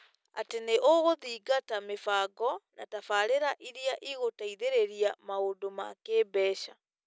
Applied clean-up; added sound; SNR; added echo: none; none; none; none.